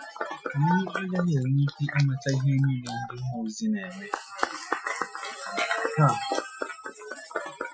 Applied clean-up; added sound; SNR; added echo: classical method Wiener filter.